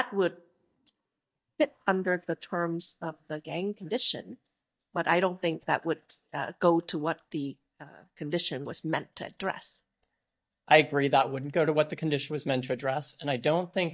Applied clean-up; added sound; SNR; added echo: neural mask model DeepFilterNet 3.